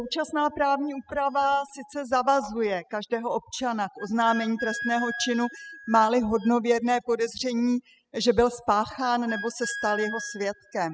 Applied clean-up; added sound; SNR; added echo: classical method spectral subtraction.